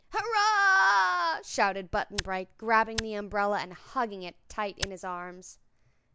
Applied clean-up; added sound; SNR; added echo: none; Tick; 10 dB; none.